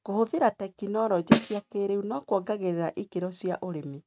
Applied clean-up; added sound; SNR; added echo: neural mask model RNNoise.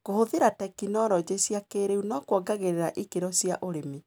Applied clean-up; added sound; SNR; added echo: none; none; none; none.